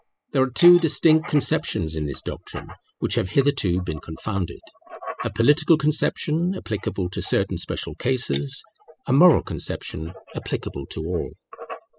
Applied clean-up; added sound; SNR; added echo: classical method spectral subtraction.